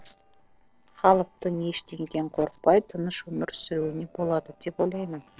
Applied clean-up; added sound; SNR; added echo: neural separator model SepFormer DNS4.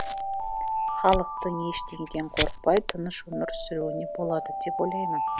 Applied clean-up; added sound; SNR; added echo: none; Alarm + Fire; 2 dB; none.